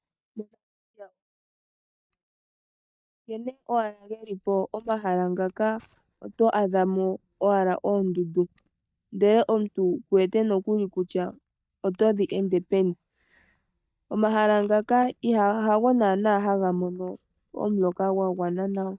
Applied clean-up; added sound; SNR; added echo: neural mask model DeepFilterNet 3.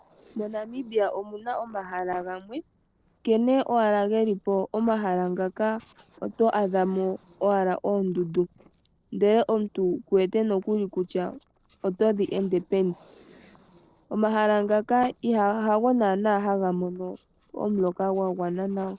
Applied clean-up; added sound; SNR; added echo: neural separator model SepFormer DNS4.